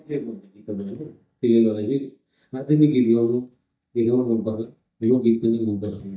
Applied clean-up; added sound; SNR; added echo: neural mask model DeepFilterNet 3.